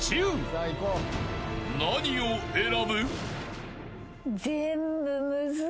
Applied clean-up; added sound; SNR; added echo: none; Gunshot, gunfire; 16 dB; none.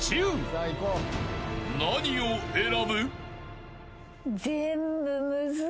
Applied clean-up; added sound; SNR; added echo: none; none; none; none.